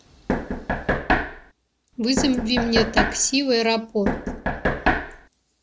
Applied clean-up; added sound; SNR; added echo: none; Knock; -1 dB; none.